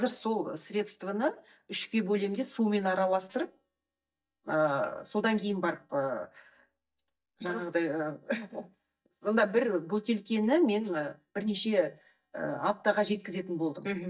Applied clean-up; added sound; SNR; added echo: neural mask model DeepFilterNet 3.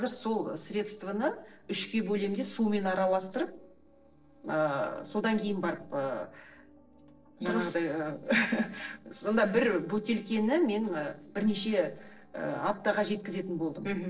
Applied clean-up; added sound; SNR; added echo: neural separator model SepFormer DNS4.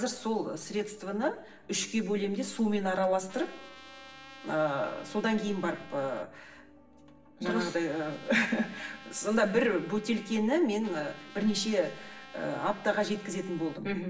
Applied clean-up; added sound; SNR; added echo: none; Trumpet; 19 dB; reverberation time 0.7 s.